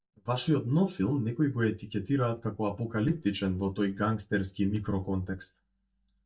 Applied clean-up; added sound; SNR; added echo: neural mask model DeepFilterNet 3.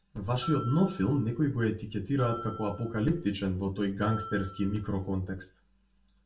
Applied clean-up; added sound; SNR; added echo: none; Bell; 12 dB; reverberation time 0.3 s.